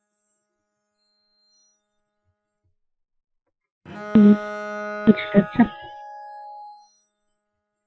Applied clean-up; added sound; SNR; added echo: classical method Wiener filter.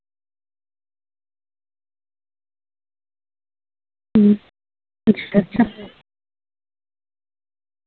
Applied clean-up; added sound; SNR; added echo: none; none; none; none.